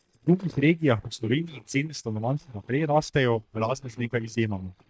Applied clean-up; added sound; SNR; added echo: neural mask model DeepFilterNet 3.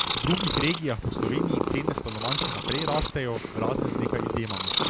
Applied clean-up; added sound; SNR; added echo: none; Purr; -3 dB; none.